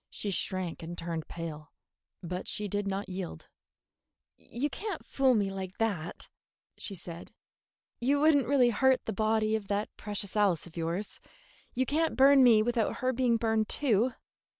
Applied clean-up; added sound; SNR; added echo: none; none; none; none.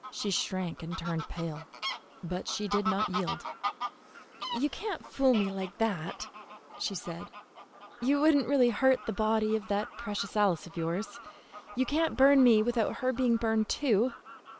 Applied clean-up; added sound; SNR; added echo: none; Fowl; 12 dB; none.